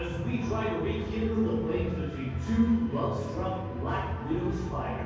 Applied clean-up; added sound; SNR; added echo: none; none; none; reverberation time 1.3 s.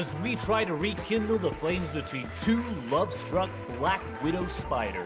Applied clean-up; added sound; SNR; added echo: none; none; none; none.